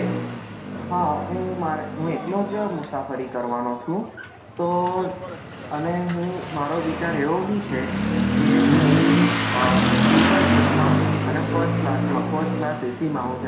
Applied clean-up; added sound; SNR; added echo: none; Motorcycle / Accelerating, revving, vroom; -4 dB; reverberation time 0.7 s.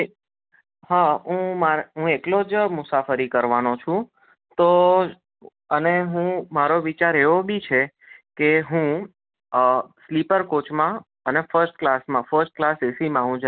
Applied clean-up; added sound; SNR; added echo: none; none; none; none.